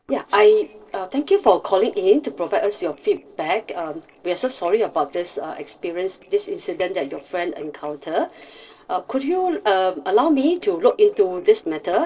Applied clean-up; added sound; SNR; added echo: neural separator model SepFormer DNS4.